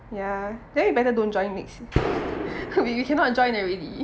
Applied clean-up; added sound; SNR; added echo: none; Gunshot, gunfire; 5 dB; none.